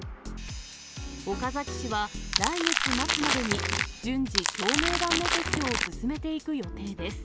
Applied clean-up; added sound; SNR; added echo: none; Crackle; -3 dB; none.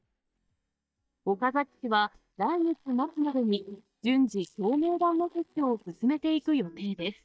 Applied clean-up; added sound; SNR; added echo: neural mask model DeepFilterNet 3.